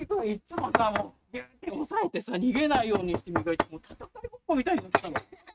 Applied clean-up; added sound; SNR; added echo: neural mask model RNNoise.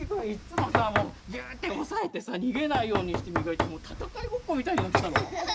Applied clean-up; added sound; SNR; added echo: none; Knock; 1 dB; none.